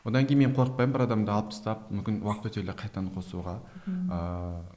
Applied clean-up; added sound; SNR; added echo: neural mask model Resemble Enhance denoiser.